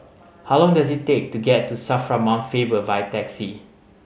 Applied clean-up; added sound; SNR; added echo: none; none; none; none.